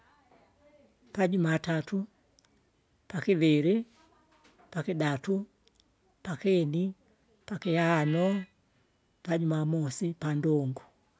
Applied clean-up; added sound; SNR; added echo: none; none; none; none.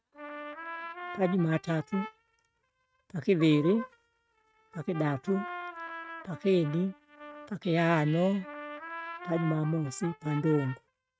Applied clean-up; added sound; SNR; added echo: neural mask model RNNoise.